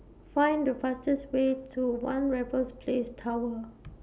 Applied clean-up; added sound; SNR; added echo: none; none; none; none.